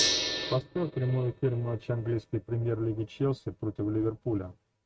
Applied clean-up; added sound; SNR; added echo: neural mask model RNNoise.